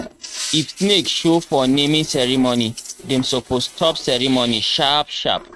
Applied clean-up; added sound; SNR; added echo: neural mask model RNNoise.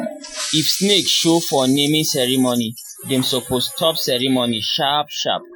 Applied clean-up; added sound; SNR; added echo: classical method Wiener filter.